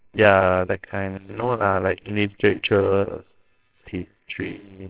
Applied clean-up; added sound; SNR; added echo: neural separator model SepFormer WHAMR!.